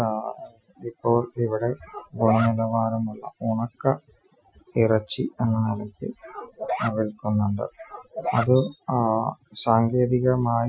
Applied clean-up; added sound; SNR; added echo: classical method Wiener filter.